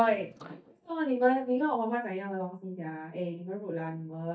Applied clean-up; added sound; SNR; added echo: neural mask model DeepFilterNet 3.